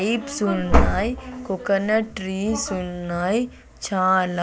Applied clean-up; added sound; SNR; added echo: none; none; none; none.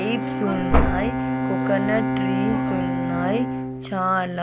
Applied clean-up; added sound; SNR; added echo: none; Bowed string instrument; 1 dB; none.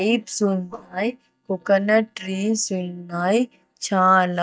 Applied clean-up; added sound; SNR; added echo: neural mask model DeepFilterNet 3.